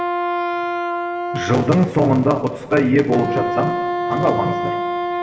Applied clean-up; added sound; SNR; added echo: none; Wind instrument, woodwind instrument; 3 dB; reverberation time 2.0 s.